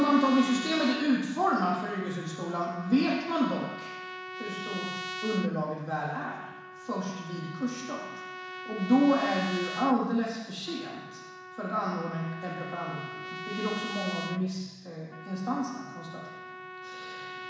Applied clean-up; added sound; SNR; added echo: none; Trumpet; 10 dB; reverberation time 1.1 s.